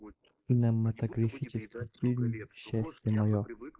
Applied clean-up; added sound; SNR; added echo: neural mask model Resemble Enhance denoiser.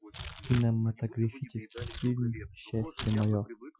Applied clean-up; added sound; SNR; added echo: classical method Wiener filter.